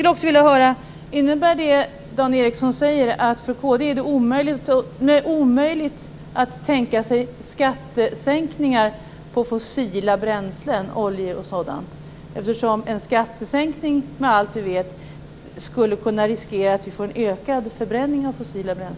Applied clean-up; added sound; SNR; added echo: none; Engine / Boat, Water vehicle; 19 dB; none.